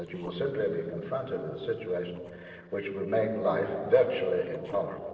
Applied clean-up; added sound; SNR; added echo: neural separator model SepFormer DNS4.